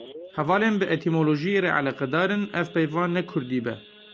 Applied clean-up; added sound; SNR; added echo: none; Idling / Sawing / Accelerating, revving, vroom; 20 dB; none.